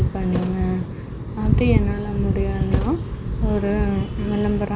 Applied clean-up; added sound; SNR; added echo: none; Thump, thud; 15 dB; none.